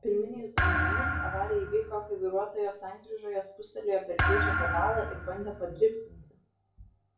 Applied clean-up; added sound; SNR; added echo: none; Thump, thud; 0 dB; reverberation time 0.4 s.